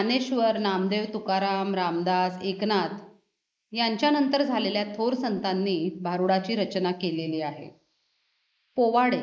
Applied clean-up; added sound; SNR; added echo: neural mask model Resemble Enhance denoiser.